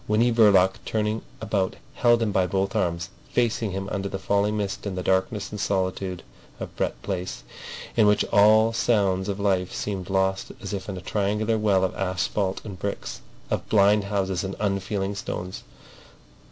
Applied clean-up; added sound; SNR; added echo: none; none; none; none.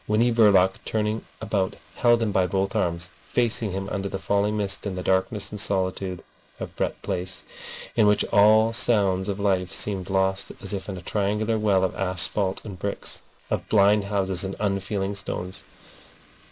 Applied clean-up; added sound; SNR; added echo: neural mask model Resemble Enhance denoiser.